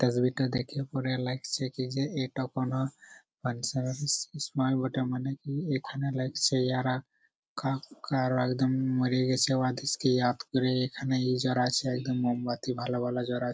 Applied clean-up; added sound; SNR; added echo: none; none; none; none.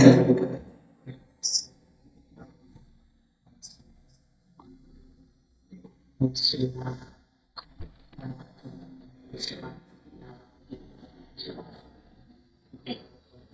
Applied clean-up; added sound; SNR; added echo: neural mask model DeepFilterNet 3.